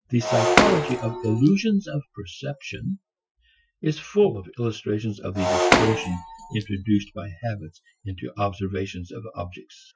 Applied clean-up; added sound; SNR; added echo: classical method Wiener filter.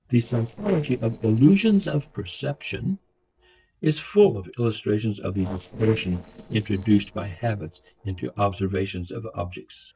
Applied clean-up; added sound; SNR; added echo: neural separator model SepFormer DNS4.